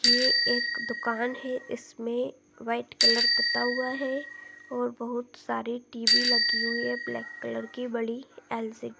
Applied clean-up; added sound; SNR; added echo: none; Bicycle bell; -3 dB; none.